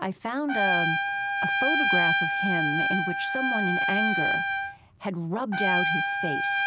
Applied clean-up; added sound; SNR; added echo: none; Trumpet; -5 dB; none.